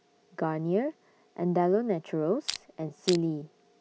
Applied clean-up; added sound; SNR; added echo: none; Crushing; 8 dB; none.